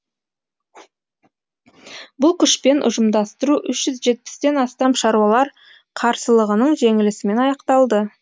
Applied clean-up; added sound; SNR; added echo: none; none; none; none.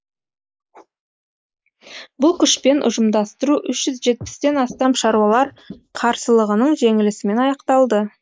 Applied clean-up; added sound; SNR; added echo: neural mask model Resemble Enhance denoiser.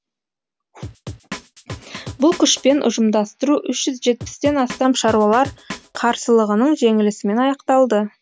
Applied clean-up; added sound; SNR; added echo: none; Drum; 15 dB; none.